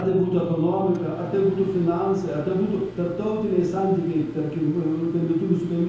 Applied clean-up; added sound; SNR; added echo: none; Microwave oven; 18 dB; reverberation time 0.9 s.